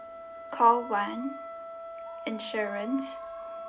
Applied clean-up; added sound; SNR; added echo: none; Wind instrument, woodwind instrument; 10 dB; none.